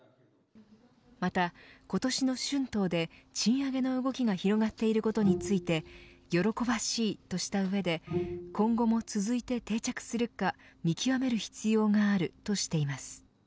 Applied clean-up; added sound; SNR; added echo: none; Bowed string instrument; 9 dB; none.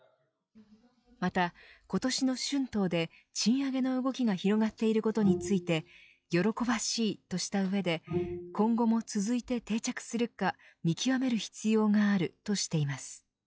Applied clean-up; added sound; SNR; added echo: classical method log-MMSE.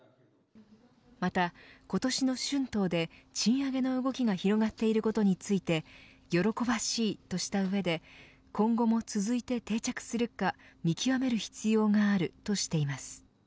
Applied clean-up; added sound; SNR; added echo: none; none; none; none.